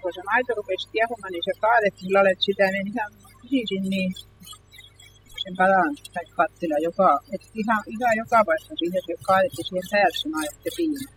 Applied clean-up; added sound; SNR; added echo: classical method spectral subtraction.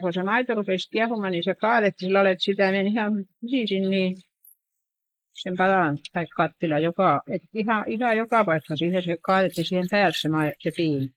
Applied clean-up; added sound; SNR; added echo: neural mask model Resemble Enhance denoiser.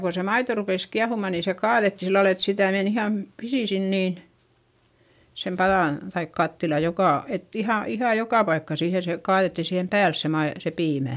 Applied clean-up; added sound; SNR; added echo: none; none; none; none.